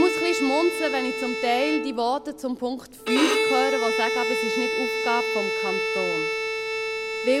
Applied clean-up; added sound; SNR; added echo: none; Bowed string instrument; 0 dB; none.